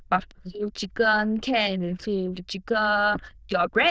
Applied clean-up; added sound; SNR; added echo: neural diffusion model UNIVERSE++.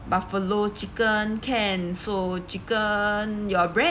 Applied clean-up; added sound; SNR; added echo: none; none; none; none.